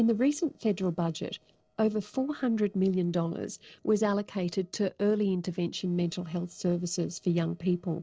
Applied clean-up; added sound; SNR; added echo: neural separator model SepFormer DNS4.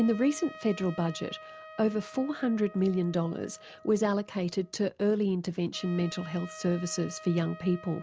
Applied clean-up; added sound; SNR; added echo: none; Trumpet; 19 dB; none.